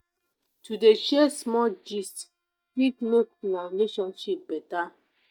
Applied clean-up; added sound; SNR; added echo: neural mask model DeepFilterNet 3.